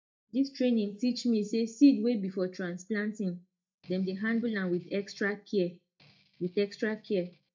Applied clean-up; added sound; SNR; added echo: neural mask model DeepFilterNet 3.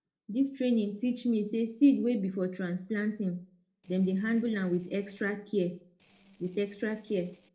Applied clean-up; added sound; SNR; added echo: neural separator model SepFormer DNS4.